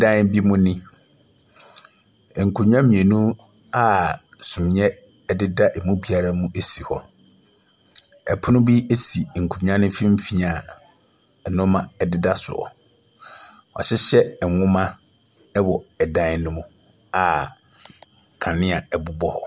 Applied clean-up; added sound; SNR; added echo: none; none; none; none.